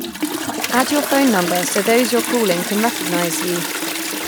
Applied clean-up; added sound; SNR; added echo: none; Toilet flush; 3 dB; none.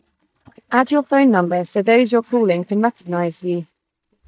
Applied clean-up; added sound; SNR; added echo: neural mask model DeepFilterNet 3.